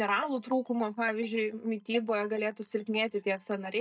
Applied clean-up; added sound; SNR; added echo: neural mask model DeepFilterNet 3.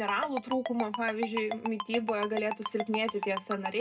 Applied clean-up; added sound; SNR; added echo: none; Ringtone; 6 dB; reverberation time 0.2 s.